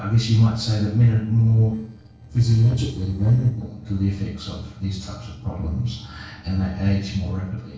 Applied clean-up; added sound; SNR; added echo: neural separator model SepFormer DNS4.